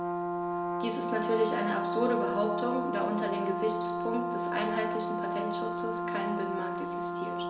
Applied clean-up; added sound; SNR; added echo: none; Brass instrument; -1 dB; reverberation time 1.0 s.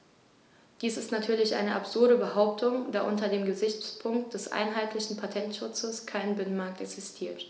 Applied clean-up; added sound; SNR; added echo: none; none; none; none.